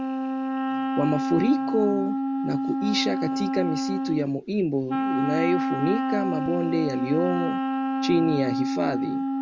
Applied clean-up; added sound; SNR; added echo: none; Wind instrument, woodwind instrument; 0 dB; none.